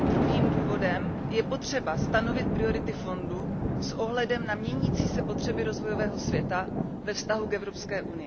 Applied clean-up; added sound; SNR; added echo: none; Thunder; -3 dB; none.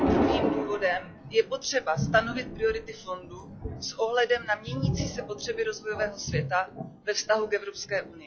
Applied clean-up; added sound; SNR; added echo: classical method log-MMSE.